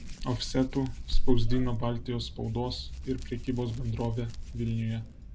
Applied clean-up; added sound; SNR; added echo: none; Hands; -2 dB; none.